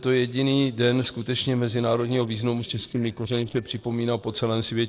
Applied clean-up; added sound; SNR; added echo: neural separator model SepFormer DNS4.